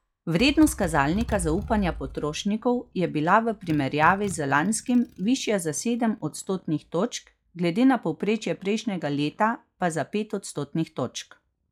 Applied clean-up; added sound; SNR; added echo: classical method log-MMSE.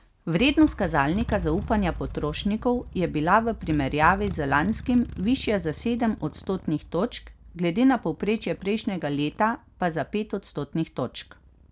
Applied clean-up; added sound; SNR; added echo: none; Motorcycle; 14 dB; none.